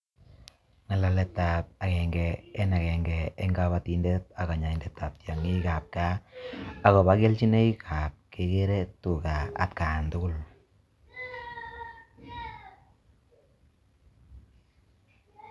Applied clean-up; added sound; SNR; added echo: none; none; none; none.